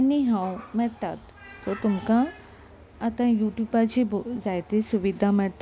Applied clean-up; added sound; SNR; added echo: none; none; none; none.